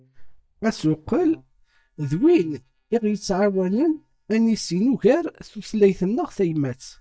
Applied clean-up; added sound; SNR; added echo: neural mask model DeepFilterNet 3.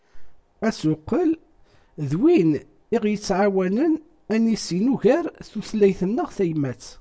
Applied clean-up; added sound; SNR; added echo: none; none; none; none.